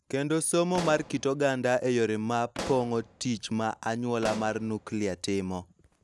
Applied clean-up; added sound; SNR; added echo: none; Explosion; 14 dB; none.